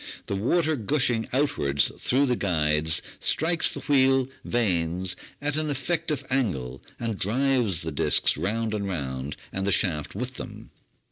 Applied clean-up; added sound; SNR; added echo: none; none; none; none.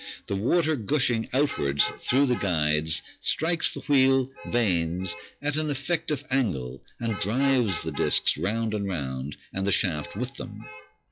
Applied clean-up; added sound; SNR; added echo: classical method log-MMSE.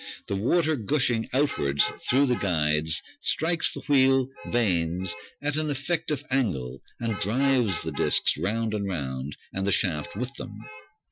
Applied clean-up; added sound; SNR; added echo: classical method Wiener filter.